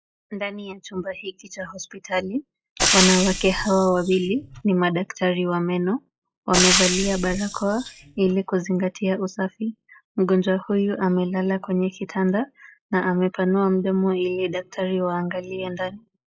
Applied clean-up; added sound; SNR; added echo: classical method log-MMSE.